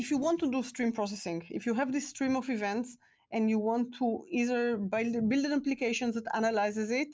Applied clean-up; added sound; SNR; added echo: none; none; none; none.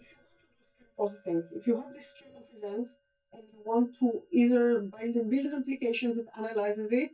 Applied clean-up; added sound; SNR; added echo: neural mask model DeepFilterNet 3.